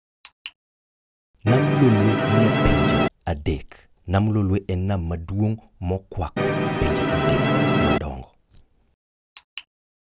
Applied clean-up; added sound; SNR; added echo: none; Musical instrument; -5 dB; none.